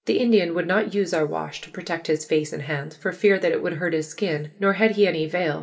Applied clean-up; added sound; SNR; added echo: none; none; none; reverberation time 0.5 s.